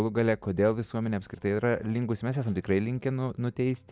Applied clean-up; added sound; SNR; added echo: none; none; none; none.